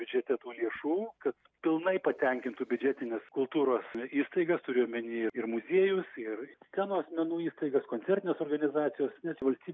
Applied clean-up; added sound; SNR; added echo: none; none; none; none.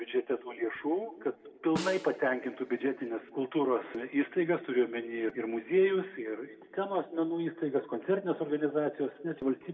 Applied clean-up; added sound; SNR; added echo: none; Snare drum; 11 dB; reverberation time 1.4 s.